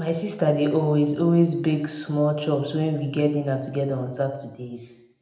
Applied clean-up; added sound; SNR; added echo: none; none; none; reverberation time 0.7 s.